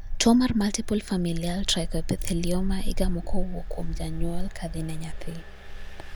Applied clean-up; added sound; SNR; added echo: none; Engine; 0 dB; none.